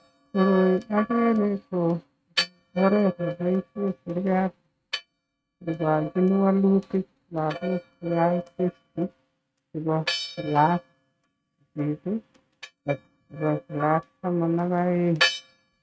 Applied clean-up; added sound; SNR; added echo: neural mask model RNNoise.